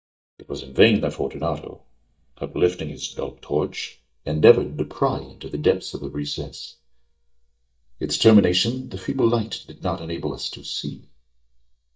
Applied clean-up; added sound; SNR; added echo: neural mask model DeepFilterNet 3.